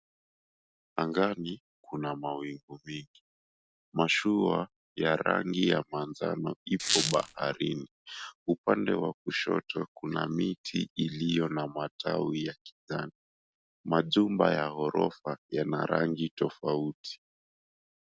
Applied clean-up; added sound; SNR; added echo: none; Squeak; 1 dB; none.